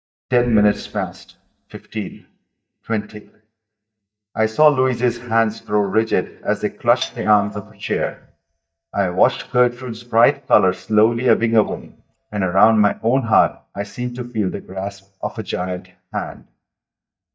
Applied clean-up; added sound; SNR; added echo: neural mask model DeepFilterNet 3.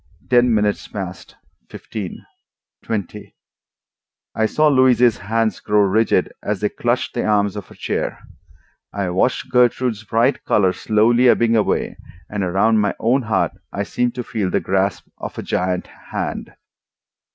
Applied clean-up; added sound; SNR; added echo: none; none; none; none.